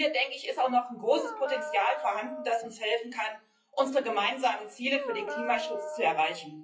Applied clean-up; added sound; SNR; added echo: classical method WPE with log-MMSE.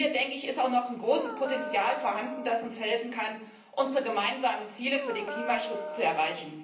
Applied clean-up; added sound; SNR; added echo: none; Dog; 8 dB; reverberation time 0.6 s.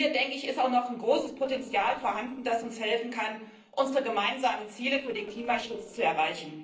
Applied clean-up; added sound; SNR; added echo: neural separator model SepFormer DNS4.